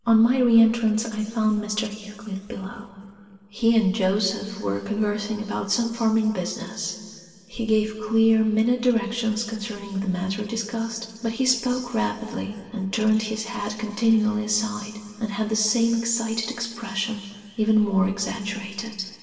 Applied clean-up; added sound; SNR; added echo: none; none; none; reverberation time 2.7 s.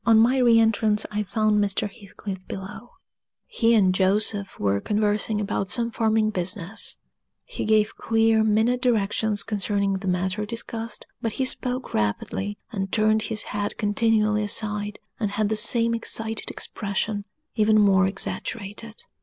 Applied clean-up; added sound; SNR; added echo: none; none; none; none.